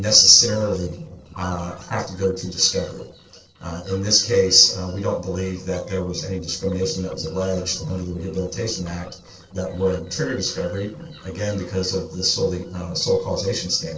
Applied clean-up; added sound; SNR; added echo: neural separator model SepFormer DNS4.